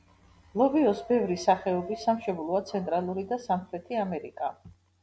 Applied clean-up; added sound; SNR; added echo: none; Dog; 19 dB; none.